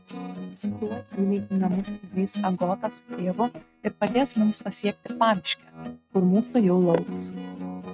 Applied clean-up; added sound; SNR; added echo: neural mask model RNNoise.